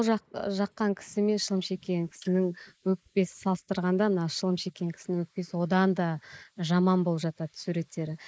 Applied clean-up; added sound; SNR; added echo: neural mask model Resemble Enhance denoiser.